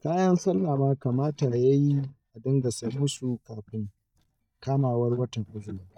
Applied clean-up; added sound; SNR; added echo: neural mask model DeepFilterNet 3.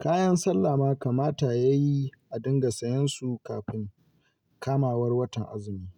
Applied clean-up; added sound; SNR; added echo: none; none; none; none.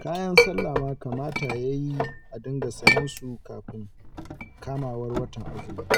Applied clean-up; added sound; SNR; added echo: none; Chink, clink; -4 dB; none.